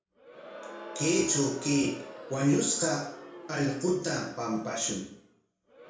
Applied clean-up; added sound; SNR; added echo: none; Crowd; 15 dB; reverberation time 0.6 s.